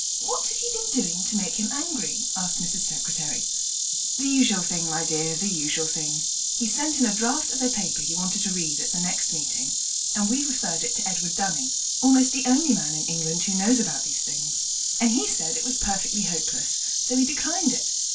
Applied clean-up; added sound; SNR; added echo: none; Insect; -3 dB; reverberation time 0.2 s.